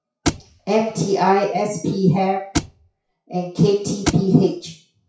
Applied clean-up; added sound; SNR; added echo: classical method WPE with log-MMSE.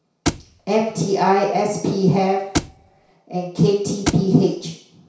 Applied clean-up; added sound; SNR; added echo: none; Thump, thud; 6 dB; reverberation time 0.6 s.